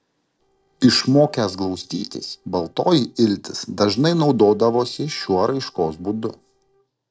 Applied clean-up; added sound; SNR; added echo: neural separator model SepFormer DNS4.